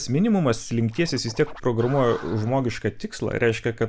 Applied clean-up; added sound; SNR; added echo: none; Scratching (performance technique); 19 dB; none.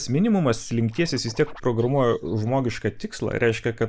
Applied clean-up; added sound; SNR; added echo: neural mask model Resemble Enhance denoiser.